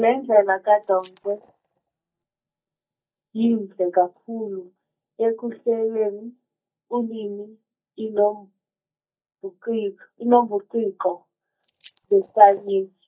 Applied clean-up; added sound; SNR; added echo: neural mask model DeepFilterNet 3.